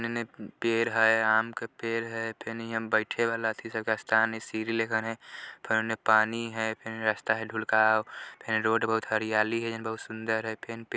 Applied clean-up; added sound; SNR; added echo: none; none; none; none.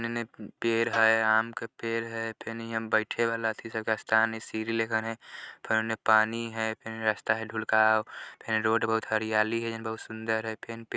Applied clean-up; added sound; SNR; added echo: neural mask model RNNoise.